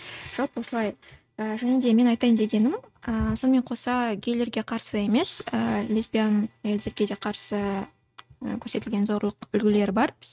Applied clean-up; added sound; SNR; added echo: neural mask model RNNoise.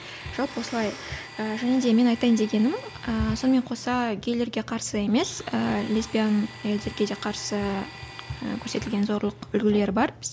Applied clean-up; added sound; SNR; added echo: none; Domestic sounds, home sounds; 18 dB; none.